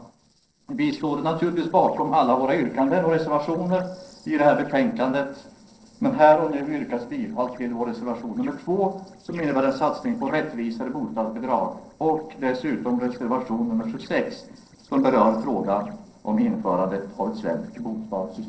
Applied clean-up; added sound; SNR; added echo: neural separator model SepFormer DNS4.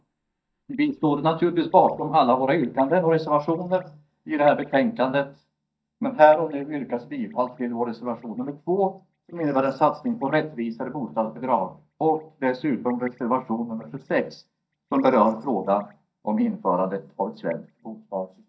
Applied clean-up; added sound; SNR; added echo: neural mask model DeepFilterNet 3.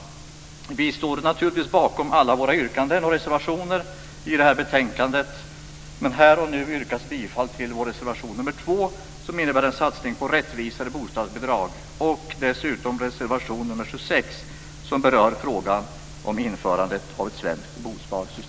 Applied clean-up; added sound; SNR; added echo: none; none; none; none.